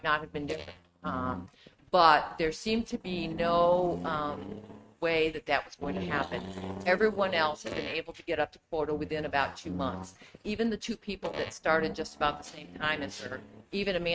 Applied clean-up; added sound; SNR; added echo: neural mask model RNNoise.